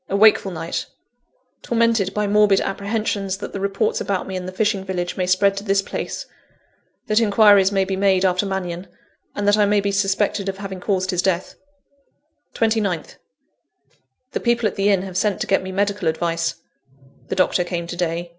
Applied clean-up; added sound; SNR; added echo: none; none; none; none.